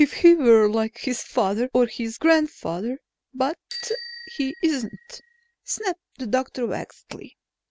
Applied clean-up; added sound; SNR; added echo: none; Bicycle bell; 18 dB; none.